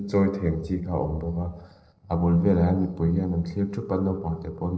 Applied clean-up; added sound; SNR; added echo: neural separator model SepFormer DNS4.